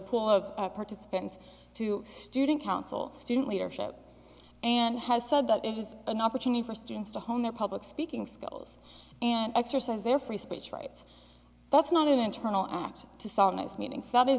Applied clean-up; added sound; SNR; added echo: none; none; none; none.